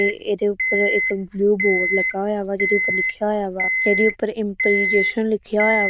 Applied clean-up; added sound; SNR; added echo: neural diffusion model UNIVERSE++.